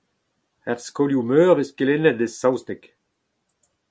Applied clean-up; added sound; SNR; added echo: none; none; none; none.